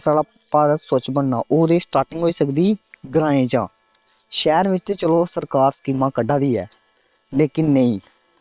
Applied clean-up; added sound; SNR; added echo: neural separator model SepFormer WHAM!.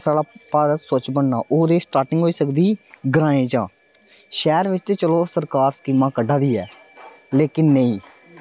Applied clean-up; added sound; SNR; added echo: none; none; none; none.